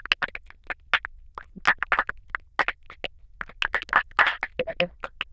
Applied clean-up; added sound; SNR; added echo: neural diffusion model UNIVERSE++.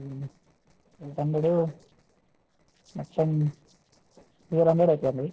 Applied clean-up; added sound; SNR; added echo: neural separator model SepFormer DNS4.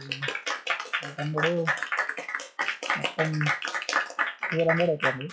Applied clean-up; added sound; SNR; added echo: classical method log-MMSE.